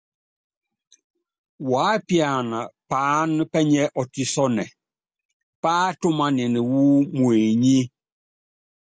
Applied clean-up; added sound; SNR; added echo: none; none; none; none.